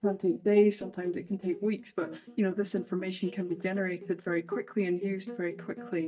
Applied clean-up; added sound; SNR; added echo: neural mask model DeepFilterNet 3.